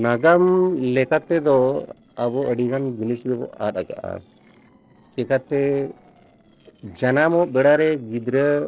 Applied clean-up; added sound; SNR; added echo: neural separator model SepFormer DNS4.